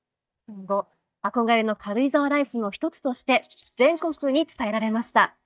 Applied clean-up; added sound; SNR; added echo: neural mask model DeepFilterNet 3.